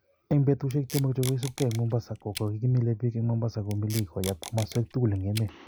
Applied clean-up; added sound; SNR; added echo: none; Packing tape, duct tape; 15 dB; none.